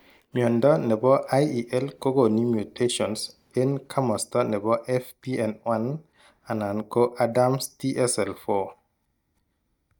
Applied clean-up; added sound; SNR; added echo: neural mask model DeepFilterNet 3.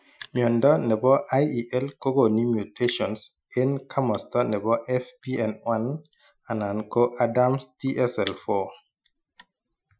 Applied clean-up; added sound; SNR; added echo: classical method Wiener filter.